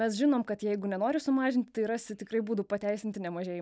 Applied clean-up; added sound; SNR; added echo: none; none; none; none.